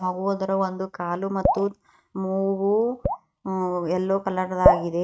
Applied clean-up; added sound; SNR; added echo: neural mask model RNNoise.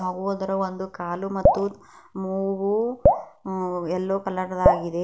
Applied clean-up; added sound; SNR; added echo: none; Drip; -1 dB; none.